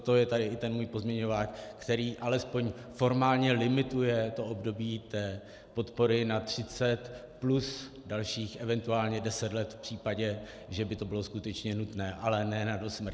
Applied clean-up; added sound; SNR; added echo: none; none; none; none.